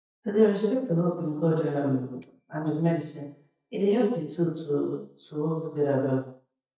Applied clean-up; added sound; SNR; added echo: neural mask model DeepFilterNet 3.